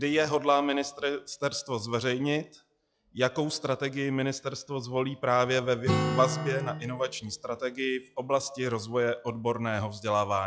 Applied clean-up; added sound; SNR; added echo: classical method log-MMSE.